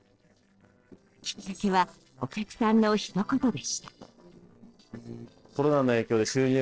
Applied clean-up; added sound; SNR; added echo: neural separator model SepFormer DNS4.